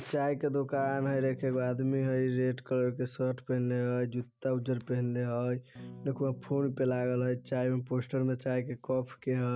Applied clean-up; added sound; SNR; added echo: neural mask model RNNoise.